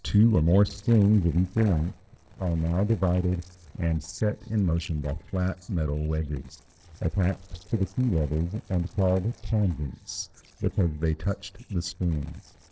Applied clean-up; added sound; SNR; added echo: neural separator model SepFormer DNS4.